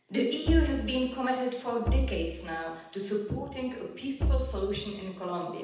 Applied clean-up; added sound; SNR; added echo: none; Bowed string instrument; 0 dB; reverberation time 0.9 s.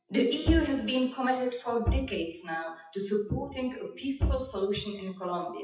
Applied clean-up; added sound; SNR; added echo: classical method WPE with log-MMSE.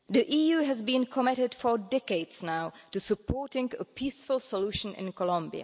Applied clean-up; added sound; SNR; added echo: none; none; none; none.